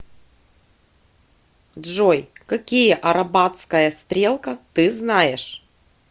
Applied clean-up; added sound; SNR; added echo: none; none; none; none.